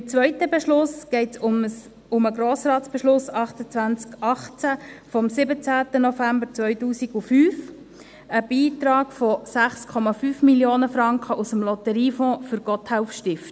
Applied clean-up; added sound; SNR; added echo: none; none; none; none.